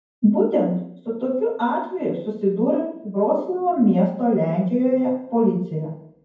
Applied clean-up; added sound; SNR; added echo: none; none; none; reverberation time 0.9 s.